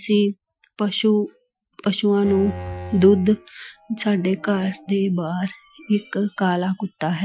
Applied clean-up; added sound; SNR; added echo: classical method Wiener filter.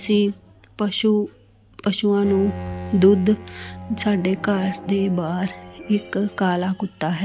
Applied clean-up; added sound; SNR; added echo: none; Bowed string instrument; 15 dB; none.